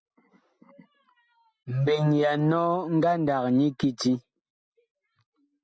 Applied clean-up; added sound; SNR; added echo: none; none; none; none.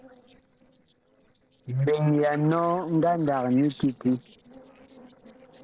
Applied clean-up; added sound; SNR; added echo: neural separator model SepFormer DNS4.